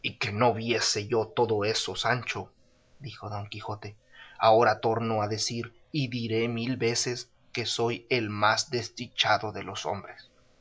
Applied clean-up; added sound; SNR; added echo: none; none; none; none.